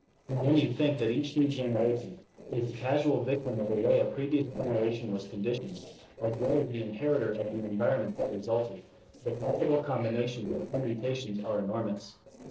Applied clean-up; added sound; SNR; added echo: neural separator model SepFormer DNS4.